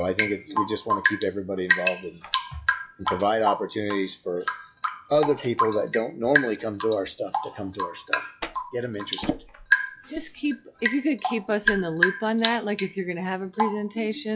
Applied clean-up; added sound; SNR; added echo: classical method log-MMSE.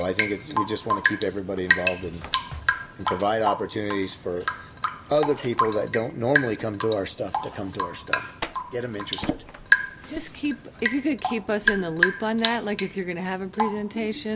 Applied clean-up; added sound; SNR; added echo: none; Drip / Rain; 1 dB; none.